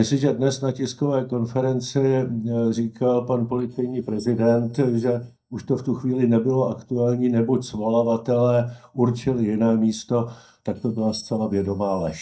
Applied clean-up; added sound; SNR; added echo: neural mask model DeepFilterNet 3.